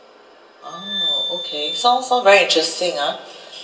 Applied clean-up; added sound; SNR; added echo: none; Glass; 7 dB; reverberation time 0.2 s.